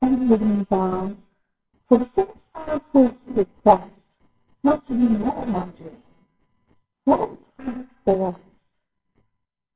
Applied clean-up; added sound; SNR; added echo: neural separator model SepFormer WHAMR!.